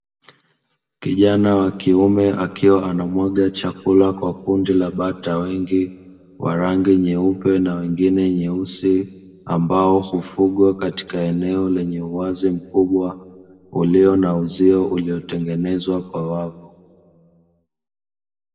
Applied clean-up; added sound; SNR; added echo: none; none; none; reverberation time 1.5 s.